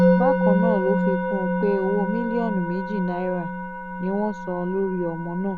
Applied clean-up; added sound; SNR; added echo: none; Musical instrument; -2 dB; none.